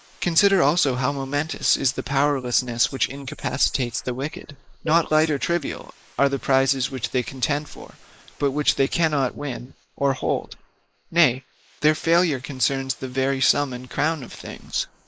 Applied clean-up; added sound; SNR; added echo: neural mask model Resemble Enhance denoiser.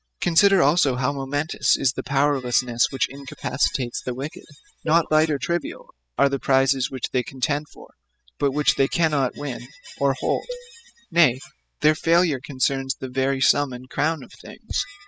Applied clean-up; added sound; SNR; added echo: classical method spectral subtraction.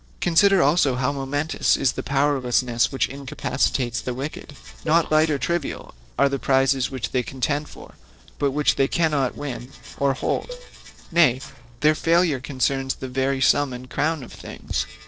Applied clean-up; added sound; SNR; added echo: neural separator model SepFormer DNS4.